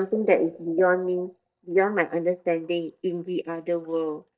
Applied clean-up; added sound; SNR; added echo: neural mask model DeepFilterNet 3.